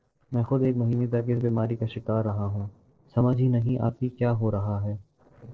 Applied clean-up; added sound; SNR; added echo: neural separator model SepFormer DNS4.